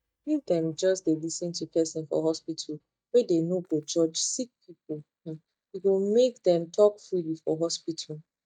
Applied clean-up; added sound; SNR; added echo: neural mask model DeepFilterNet 3.